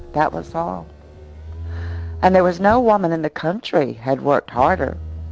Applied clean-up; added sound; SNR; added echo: none; Motor vehicle (road); 13 dB; none.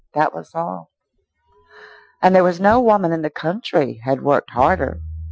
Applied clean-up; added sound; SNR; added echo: classical method Wiener filter.